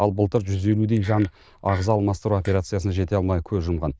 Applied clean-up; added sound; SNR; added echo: neural diffusion model UNIVERSE++.